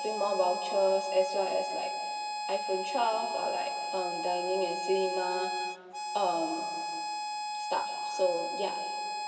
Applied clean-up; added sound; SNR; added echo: none; Harmonica; 3 dB; reverberation time 2.2 s.